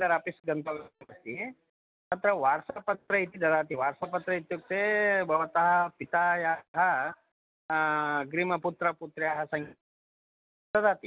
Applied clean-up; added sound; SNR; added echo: none; none; none; none.